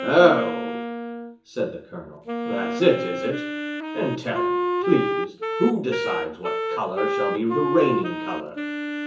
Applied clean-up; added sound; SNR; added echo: none; Wind instrument, woodwind instrument; 3 dB; reverberation time 0.7 s.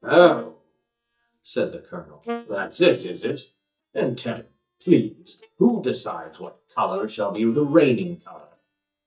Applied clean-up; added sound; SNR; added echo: neural mask model DeepFilterNet 3.